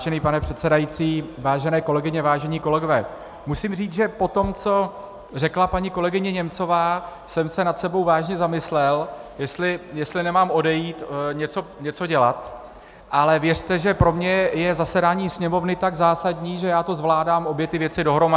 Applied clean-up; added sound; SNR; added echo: none; none; none; none.